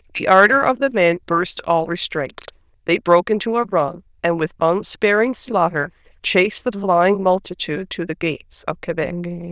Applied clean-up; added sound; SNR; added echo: neural diffusion model UNIVERSE++.